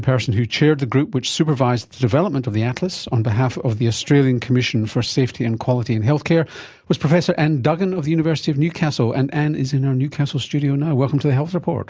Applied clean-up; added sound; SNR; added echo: none; none; none; none.